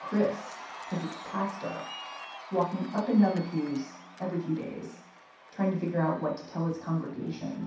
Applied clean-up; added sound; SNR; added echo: none; Cheering; 14 dB; reverberation time 0.6 s.